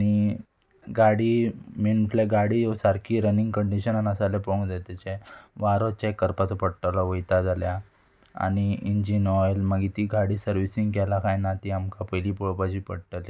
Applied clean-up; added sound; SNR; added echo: none; none; none; none.